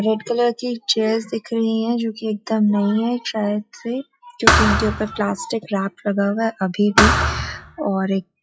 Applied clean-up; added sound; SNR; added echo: classical method log-MMSE.